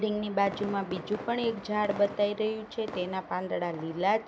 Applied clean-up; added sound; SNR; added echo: none; Fireworks; 14 dB; none.